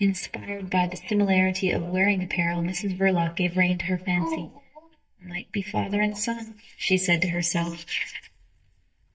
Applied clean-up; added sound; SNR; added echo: neural mask model DeepFilterNet 3.